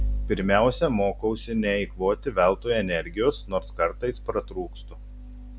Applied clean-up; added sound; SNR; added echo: none; none; none; none.